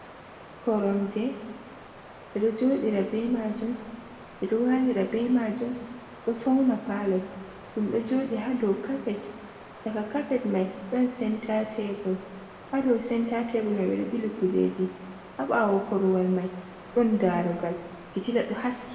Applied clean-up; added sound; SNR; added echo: none; Water; 18 dB; reverberation time 1.3 s.